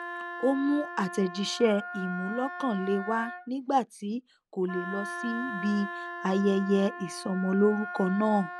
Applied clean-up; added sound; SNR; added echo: none; Wind instrument, woodwind instrument; 10 dB; none.